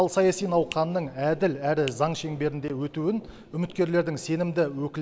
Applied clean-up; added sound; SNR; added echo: none; Finger snapping; 18 dB; none.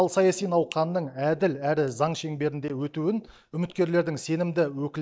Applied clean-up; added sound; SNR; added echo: neural mask model DeepFilterNet 3.